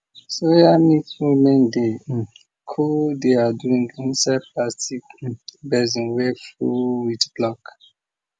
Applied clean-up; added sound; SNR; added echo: none; none; none; none.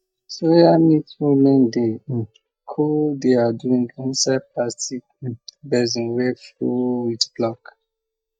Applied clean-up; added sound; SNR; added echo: neural mask model DeepFilterNet 3.